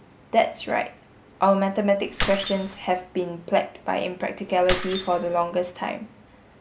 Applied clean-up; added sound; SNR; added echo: none; Keys jangling; 7 dB; none.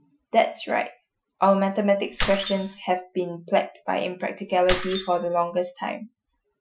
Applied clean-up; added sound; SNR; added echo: classical method Wiener filter.